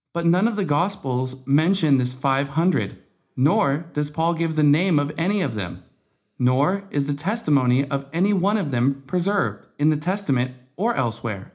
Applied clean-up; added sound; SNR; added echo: none; none; none; reverberation time 0.4 s.